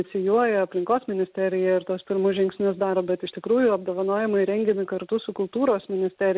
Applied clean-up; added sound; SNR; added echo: none; none; none; none.